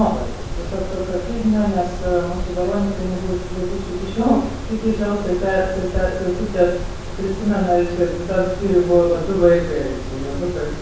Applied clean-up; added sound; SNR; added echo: none; Mechanisms; 7 dB; reverberation time 0.7 s.